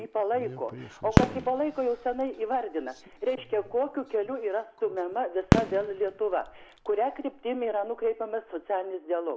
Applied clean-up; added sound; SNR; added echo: none; Fireworks; 2 dB; none.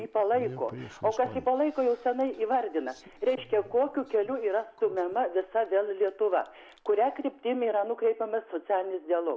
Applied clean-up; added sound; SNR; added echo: none; none; none; none.